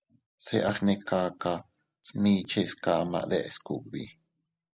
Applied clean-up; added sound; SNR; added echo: none; none; none; none.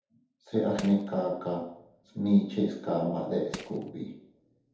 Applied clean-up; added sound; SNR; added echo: none; Crushing; 14 dB; reverberation time 0.8 s.